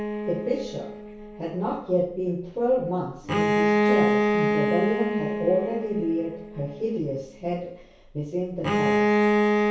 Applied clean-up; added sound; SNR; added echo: none; Bowed string instrument; -3 dB; reverberation time 0.6 s.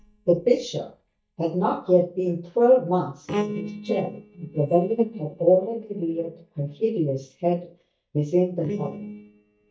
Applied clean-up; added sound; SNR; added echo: neural mask model DeepFilterNet 3.